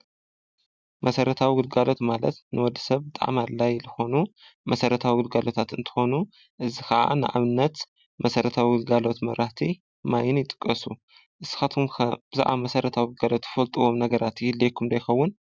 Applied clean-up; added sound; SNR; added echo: none; none; none; none.